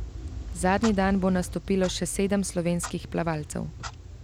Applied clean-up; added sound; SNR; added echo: none; Clock; 10 dB; none.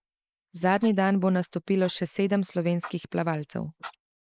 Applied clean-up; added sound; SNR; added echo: neural mask model Resemble Enhance denoiser.